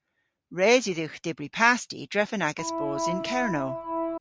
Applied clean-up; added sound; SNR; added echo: none; Organ; 3 dB; none.